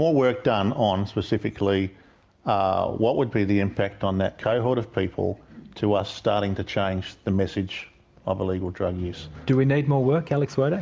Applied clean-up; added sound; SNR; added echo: none; none; none; none.